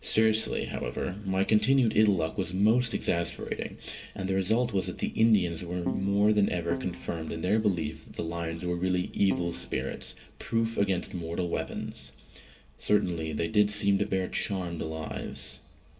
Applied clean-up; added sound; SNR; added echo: none; Keyboard (musical); 8 dB; reverberation time 1.3 s.